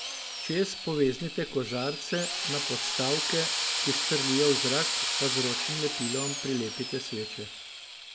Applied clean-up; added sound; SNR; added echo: none; Drill; 0 dB; none.